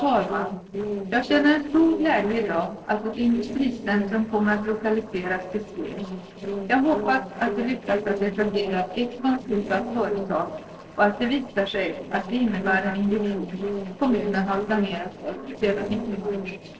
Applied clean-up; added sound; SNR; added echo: neural separator model SepFormer DNS4.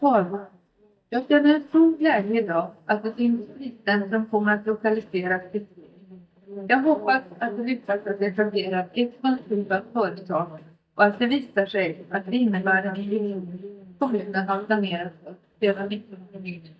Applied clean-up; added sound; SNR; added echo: neural mask model DeepFilterNet 3.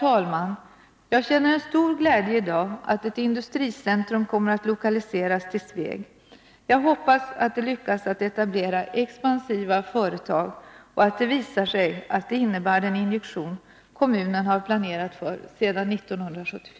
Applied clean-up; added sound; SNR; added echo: none; none; none; none.